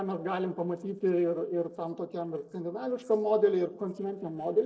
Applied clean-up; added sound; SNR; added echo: neural separator model SepFormer DNS4.